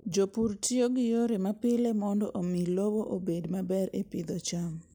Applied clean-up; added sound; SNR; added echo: none; none; none; none.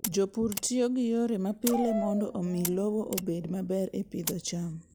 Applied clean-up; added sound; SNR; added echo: none; Mechanisms + Dog; 9 dB; none.